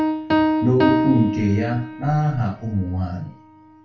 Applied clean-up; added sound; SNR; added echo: none; Piano; 1 dB; reverberation time 0.2 s.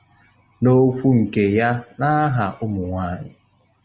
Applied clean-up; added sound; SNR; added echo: none; none; none; none.